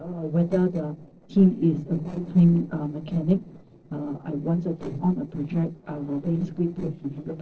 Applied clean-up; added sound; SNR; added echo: neural separator model SepFormer DNS4.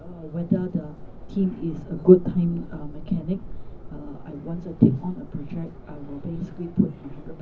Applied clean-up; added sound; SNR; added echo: none; Subway, metro, underground; 12 dB; reverberation time 0.4 s.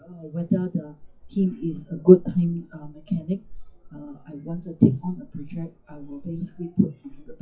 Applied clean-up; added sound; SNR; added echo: classical method WPE with log-MMSE.